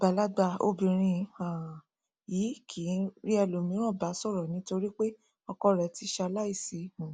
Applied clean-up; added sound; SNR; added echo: none; none; none; none.